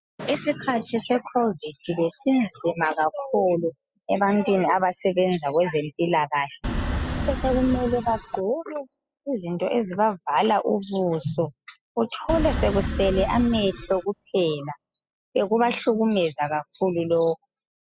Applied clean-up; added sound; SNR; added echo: classical method spectral subtraction.